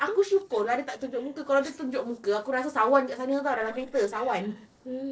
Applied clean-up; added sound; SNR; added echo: neural separator model SepFormer DNS4.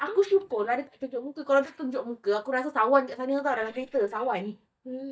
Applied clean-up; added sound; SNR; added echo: neural mask model DeepFilterNet 3.